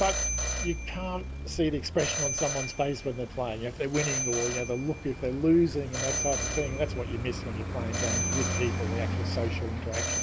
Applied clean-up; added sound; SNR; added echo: none; Telephone + Traffic noise, roadway noise; 1 dB; none.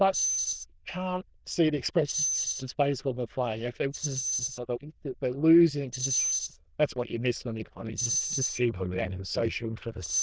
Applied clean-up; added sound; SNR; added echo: neural diffusion model UNIVERSE++.